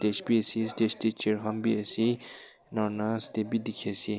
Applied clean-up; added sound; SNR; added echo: none; none; none; none.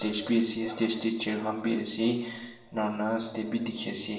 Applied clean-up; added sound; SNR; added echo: none; none; none; reverberation time 0.8 s.